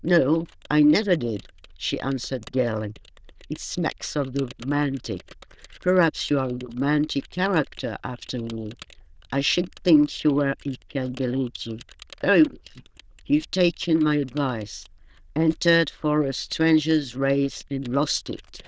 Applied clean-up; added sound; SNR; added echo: neural diffusion model UNIVERSE++.